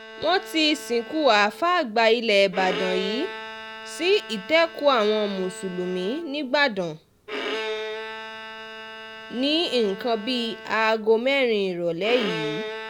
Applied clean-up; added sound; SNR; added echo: none; Bowed string instrument; 11 dB; none.